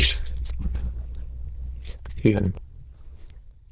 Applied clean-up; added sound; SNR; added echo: neural diffusion model UNIVERSE++.